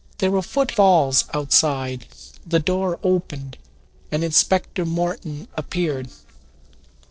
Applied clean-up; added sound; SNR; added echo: neural separator model SepFormer DNS4.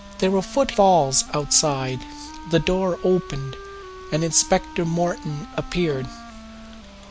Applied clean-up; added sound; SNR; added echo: none; Wind instrument, woodwind instrument + Bowed string instrument; 17 dB; none.